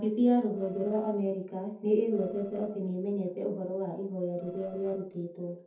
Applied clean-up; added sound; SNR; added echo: neural separator model SepFormer DNS4.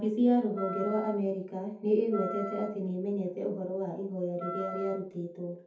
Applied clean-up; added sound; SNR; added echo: none; Wind instrument, woodwind instrument; 11 dB; reverberation time 0.5 s.